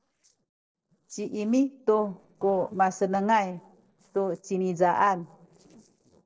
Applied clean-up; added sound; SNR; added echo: neural separator model SepFormer DNS4.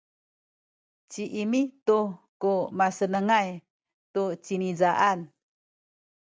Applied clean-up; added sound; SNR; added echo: none; none; none; none.